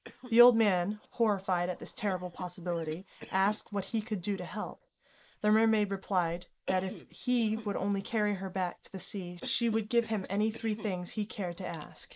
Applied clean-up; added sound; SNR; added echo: neural mask model Resemble Enhance denoiser.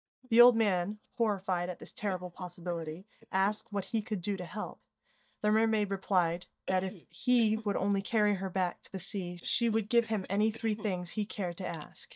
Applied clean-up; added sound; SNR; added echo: neural mask model DeepFilterNet 3.